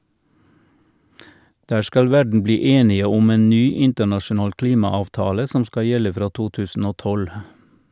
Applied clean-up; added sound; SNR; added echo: none; none; none; none.